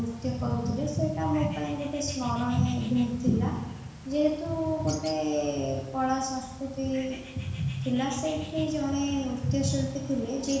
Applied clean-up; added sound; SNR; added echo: none; Bird; 17 dB; reverberation time 1.1 s.